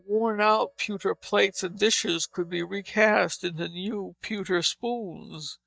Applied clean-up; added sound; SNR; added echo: neural mask model DeepFilterNet 3.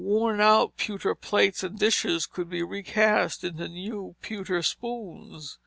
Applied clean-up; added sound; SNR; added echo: none; none; none; none.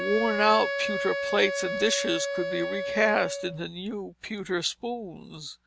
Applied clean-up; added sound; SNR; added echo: none; Wind instrument, woodwind instrument; 4 dB; none.